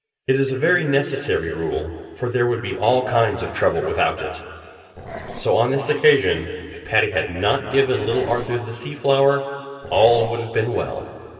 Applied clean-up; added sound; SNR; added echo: none; Growling; 15 dB; reverberation time 2.7 s.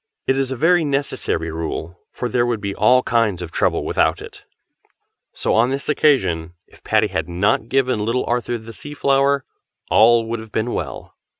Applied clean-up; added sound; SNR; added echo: none; none; none; none.